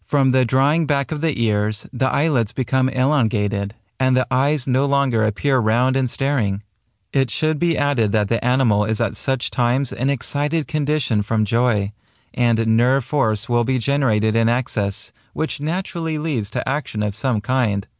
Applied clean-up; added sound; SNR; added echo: none; none; none; none.